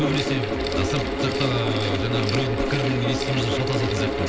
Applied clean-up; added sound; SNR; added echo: none; Mechanical fan; -1 dB; none.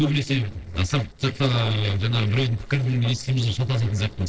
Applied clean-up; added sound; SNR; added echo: neural separator model SepFormer DNS4.